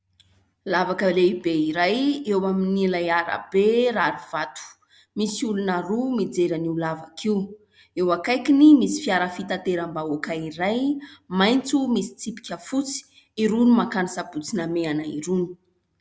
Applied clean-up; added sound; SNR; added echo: none; none; none; none.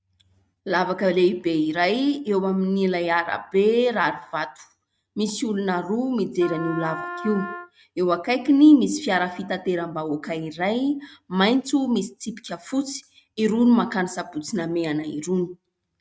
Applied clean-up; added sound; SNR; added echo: neural mask model RNNoise.